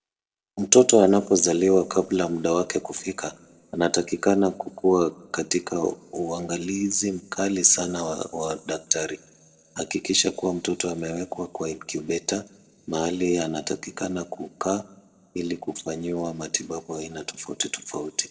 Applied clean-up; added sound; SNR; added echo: none; none; none; reverberation time 2.4 s.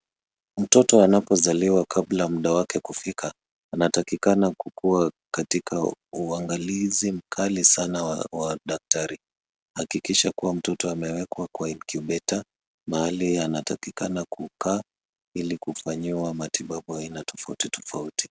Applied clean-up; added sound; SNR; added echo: none; none; none; none.